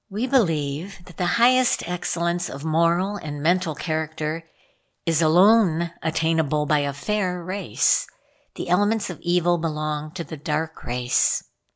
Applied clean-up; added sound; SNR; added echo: none; none; none; none.